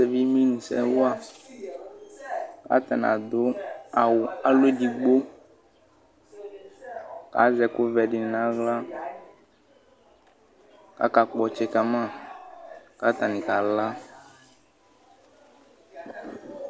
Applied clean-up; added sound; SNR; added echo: none; none; none; none.